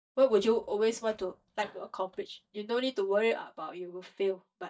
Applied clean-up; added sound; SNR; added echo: neural mask model DeepFilterNet 3.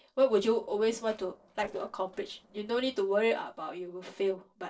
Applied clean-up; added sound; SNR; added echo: neural separator model SepFormer DNS4.